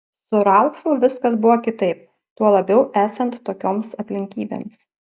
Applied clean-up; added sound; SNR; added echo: none; none; none; none.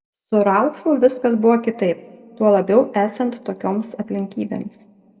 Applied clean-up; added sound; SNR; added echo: none; none; none; reverberation time 1.0 s.